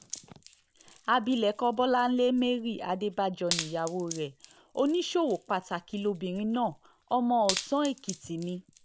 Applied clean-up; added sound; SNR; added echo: none; Wood; 13 dB; none.